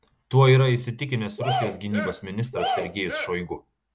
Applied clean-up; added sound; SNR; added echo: none; Cheering; 6 dB; none.